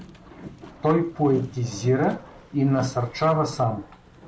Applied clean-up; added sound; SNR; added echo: none; Boat, Water vehicle; 17 dB; none.